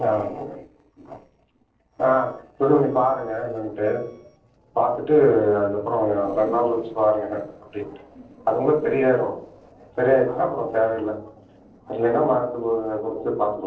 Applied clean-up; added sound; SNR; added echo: neural separator model SepFormer DNS4.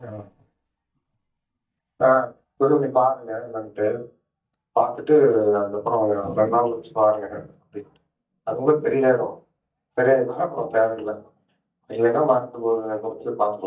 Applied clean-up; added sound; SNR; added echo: neural mask model DeepFilterNet 3.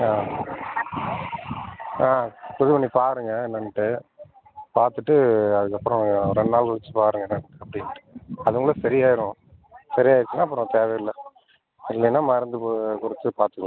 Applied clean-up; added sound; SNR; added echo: none; none; none; none.